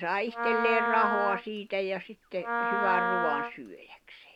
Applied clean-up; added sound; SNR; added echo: none; Wind instrument, woodwind instrument; 0 dB; none.